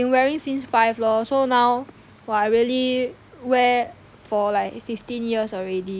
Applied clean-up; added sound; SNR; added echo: none; none; none; none.